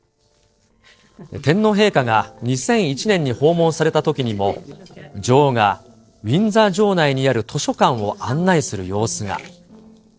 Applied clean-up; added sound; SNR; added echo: neural separator model SepFormer DNS4.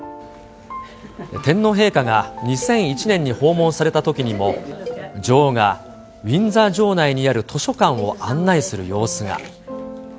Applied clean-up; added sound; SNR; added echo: none; Cowbell; 19 dB; none.